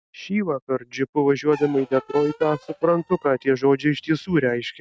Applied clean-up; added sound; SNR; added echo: neural mask model RNNoise.